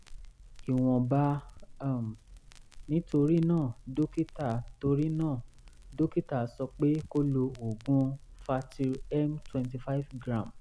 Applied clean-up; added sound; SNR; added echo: none; Crackle; 17 dB; none.